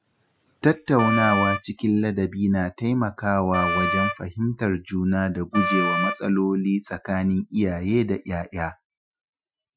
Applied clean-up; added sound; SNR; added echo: classical method Wiener filter.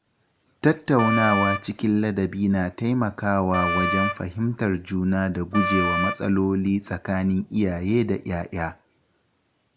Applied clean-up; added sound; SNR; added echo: none; Wind instrument, woodwind instrument; 3 dB; none.